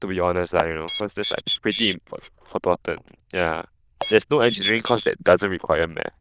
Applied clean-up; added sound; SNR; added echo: neural diffusion model UNIVERSE++.